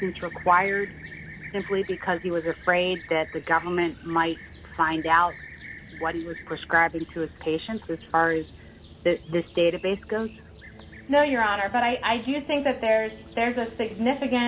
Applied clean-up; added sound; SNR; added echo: none; Fixed-wing aircraft, airplane; 17 dB; none.